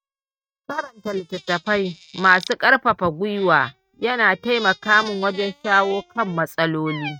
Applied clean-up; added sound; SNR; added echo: neural mask model RNNoise.